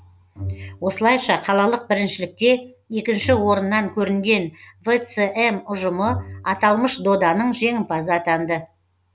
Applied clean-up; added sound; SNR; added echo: none; Bowed string instrument; 16 dB; none.